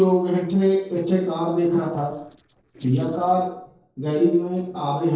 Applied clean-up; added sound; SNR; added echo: neural separator model SepFormer DNS4.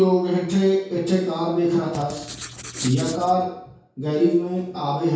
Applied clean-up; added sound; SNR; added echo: none; Writing; 13 dB; reverberation time 0.6 s.